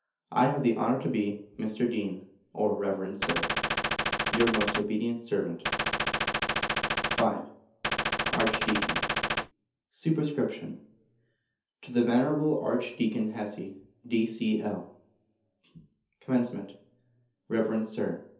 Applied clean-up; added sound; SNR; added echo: none; Gunshot, gunfire; -1 dB; reverberation time 0.5 s.